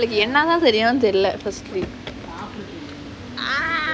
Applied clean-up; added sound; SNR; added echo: none; none; none; none.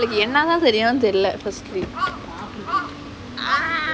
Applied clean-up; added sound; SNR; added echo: none; Crow; 9 dB; none.